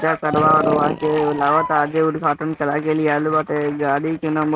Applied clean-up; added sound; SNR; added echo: neural mask model RNNoise.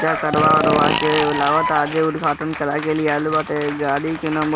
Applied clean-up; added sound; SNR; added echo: none; Applause / Cheering + Fart; 5 dB; none.